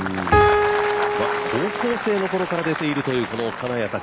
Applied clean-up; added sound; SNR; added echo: none; Piano; -4 dB; none.